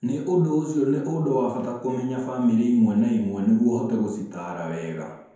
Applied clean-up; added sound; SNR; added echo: none; none; none; reverberation time 0.9 s.